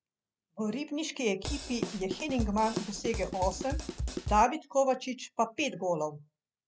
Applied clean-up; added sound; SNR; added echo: none; Drum kit; 4 dB; none.